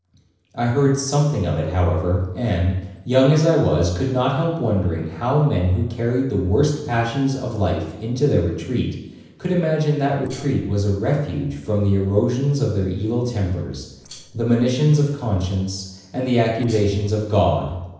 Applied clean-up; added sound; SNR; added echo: neural separator model SepFormer DNS4.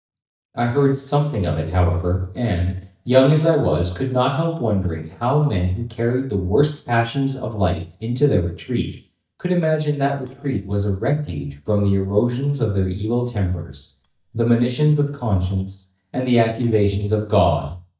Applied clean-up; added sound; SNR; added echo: neural mask model DeepFilterNet 3.